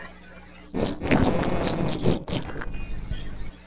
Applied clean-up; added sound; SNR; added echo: neural separator model SepFormer DNS4.